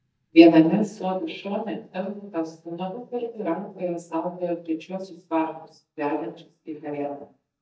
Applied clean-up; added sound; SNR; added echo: neural mask model DeepFilterNet 3.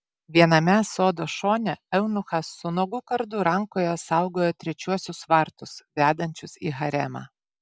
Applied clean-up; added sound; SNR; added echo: none; none; none; none.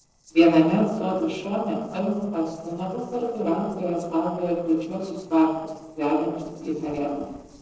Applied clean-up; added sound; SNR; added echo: neural separator model SepFormer DNS4.